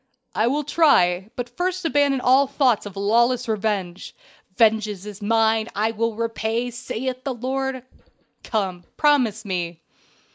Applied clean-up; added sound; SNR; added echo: none; none; none; none.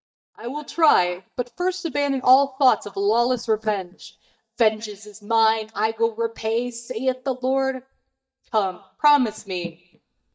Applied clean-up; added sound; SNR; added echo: neural mask model DeepFilterNet 3.